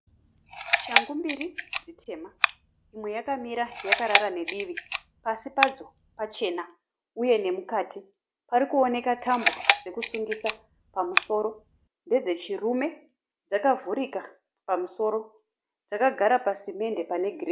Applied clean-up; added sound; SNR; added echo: none; Camera; 1 dB; none.